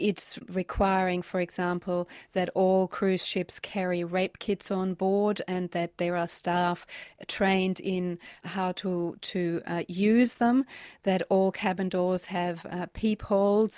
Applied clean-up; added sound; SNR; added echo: none; none; none; none.